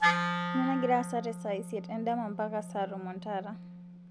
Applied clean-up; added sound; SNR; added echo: none; Wind instrument, woodwind instrument; 1 dB; none.